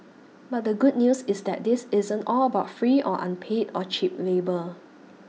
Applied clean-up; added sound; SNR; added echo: none; none; none; none.